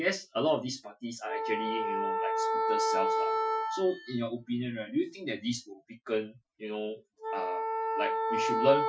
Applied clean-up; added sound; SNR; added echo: classical method Wiener filter.